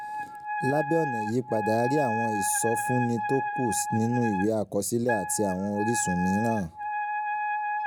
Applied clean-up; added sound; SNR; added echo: none; Wind instrument, woodwind instrument; 3 dB; none.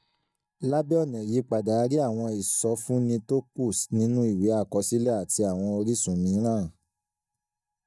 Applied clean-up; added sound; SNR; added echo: neural mask model DeepFilterNet 3.